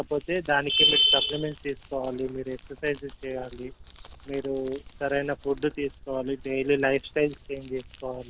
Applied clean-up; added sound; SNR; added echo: none; Crumpling, crinkling; 19 dB; none.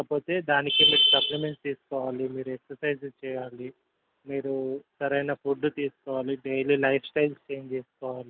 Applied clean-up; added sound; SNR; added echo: none; none; none; none.